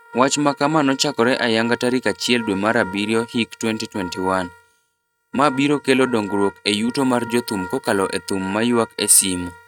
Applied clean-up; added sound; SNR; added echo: neural mask model RNNoise.